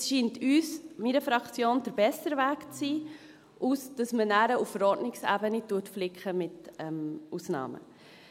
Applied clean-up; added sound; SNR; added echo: none; none; none; none.